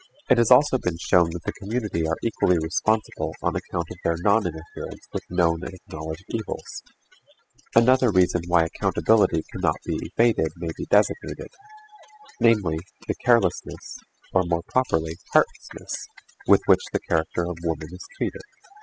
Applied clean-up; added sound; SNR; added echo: classical method spectral subtraction.